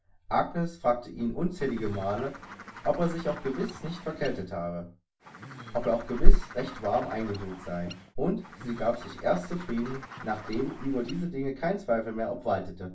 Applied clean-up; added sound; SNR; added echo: none; Bird; 18 dB; reverberation time 0.3 s.